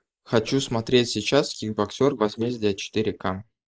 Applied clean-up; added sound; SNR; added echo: neural mask model Resemble Enhance denoiser.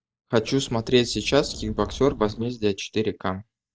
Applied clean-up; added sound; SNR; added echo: neural mask model DeepFilterNet 3.